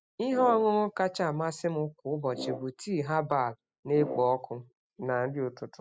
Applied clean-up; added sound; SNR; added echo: classical method spectral subtraction.